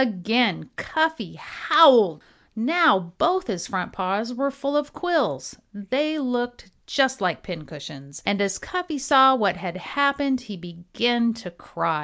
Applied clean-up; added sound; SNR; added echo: none; none; none; none.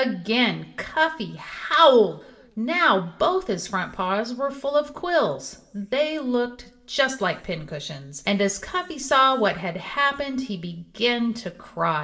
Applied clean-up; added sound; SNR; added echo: none; none; none; reverberation time 0.8 s.